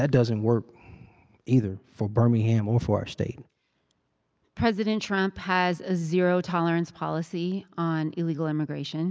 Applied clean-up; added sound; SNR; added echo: none; none; none; none.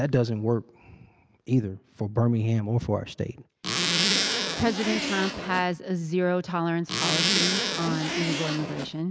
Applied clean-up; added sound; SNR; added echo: none; Zipper (clothing); 0 dB; none.